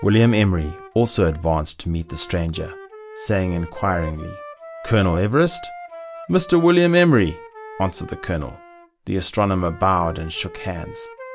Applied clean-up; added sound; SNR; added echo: none; Wind instrument, woodwind instrument; 18 dB; none.